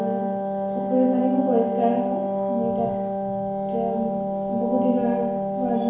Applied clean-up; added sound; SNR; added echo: none; Wind instrument, woodwind instrument; 0 dB; reverberation time 1.0 s.